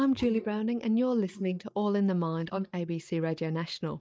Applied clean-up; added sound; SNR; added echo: neural mask model DeepFilterNet 3.